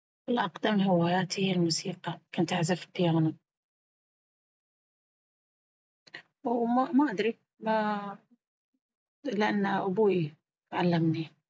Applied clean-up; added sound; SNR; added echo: none; none; none; none.